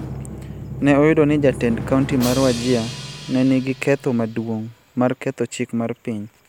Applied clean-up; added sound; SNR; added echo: none; Drum; 12 dB; none.